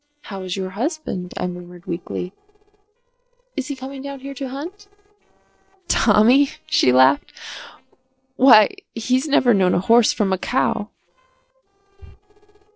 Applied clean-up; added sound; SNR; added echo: neural separator model SepFormer DNS4.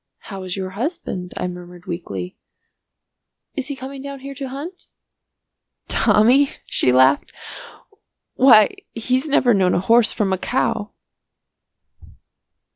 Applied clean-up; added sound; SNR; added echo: none; none; none; none.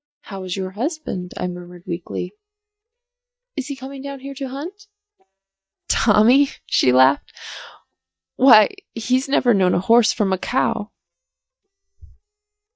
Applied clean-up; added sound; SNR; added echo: neural mask model DeepFilterNet 3.